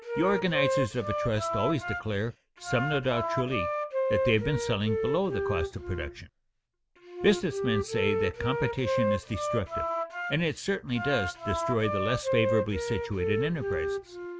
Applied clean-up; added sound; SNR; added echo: none; Wind instrument, woodwind instrument; 1 dB; none.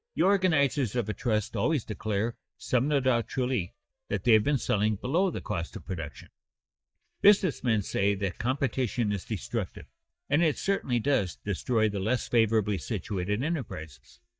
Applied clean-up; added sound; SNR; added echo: neural mask model DeepFilterNet 3.